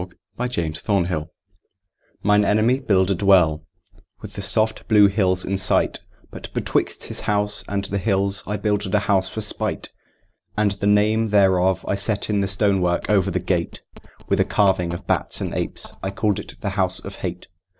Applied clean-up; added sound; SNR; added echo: neural separator model SepFormer DNS4.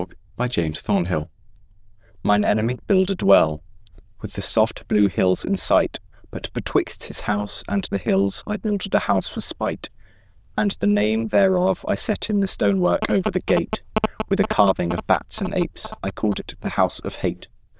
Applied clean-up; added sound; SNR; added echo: neural diffusion model UNIVERSE++.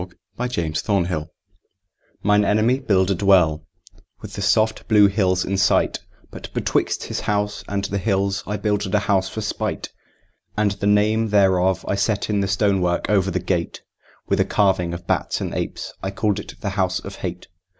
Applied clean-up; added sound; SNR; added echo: none; none; none; none.